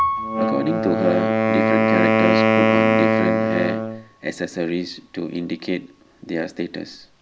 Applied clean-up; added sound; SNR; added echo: none; Wind instrument, woodwind instrument + Piano; -5 dB; none.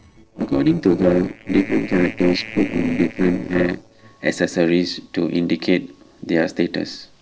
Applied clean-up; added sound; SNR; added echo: neural separator model SepFormer DNS4.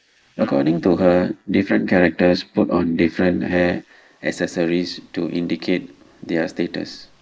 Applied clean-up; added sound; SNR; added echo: neural mask model Resemble Enhance denoiser.